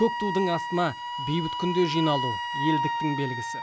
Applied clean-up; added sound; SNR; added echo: none; Wind instrument, woodwind instrument; 3 dB; none.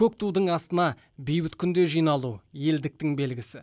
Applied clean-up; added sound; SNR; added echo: none; none; none; none.